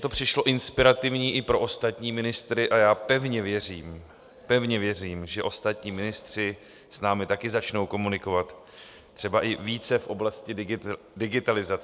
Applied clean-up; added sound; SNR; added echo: none; none; none; none.